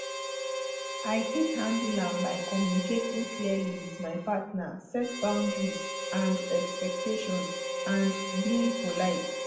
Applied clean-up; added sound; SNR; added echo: none; Harmonica; 4 dB; reverberation time 0.7 s.